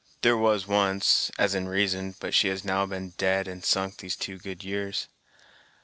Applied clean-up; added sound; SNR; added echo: none; none; none; none.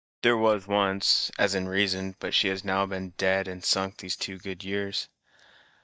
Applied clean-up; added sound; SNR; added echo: neural mask model DeepFilterNet 3.